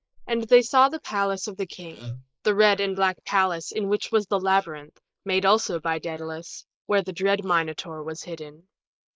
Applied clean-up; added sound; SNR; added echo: neural mask model Resemble Enhance denoiser.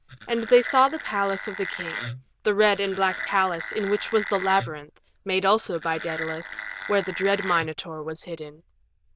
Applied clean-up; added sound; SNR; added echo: neural diffusion model UNIVERSE++.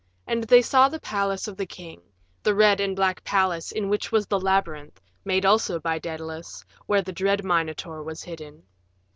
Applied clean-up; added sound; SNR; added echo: none; none; none; none.